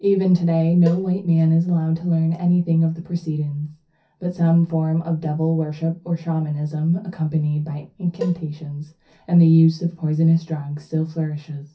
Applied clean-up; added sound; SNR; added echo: none; Cowbell; 15 dB; reverberation time 0.3 s.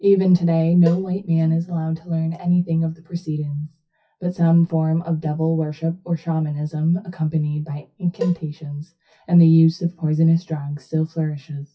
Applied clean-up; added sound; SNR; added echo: classical method WPE with log-MMSE.